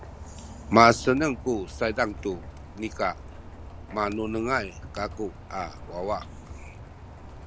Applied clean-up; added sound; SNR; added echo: none; Rain; 13 dB; none.